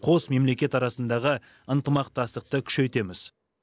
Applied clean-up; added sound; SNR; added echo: none; none; none; none.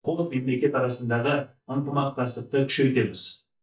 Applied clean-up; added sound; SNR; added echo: neural mask model DeepFilterNet 3.